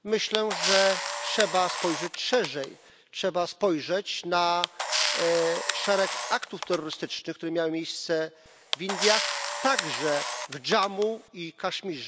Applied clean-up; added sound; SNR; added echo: none; Camera; 3 dB; none.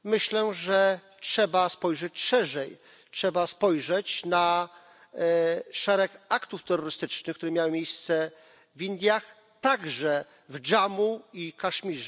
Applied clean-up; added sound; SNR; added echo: none; none; none; none.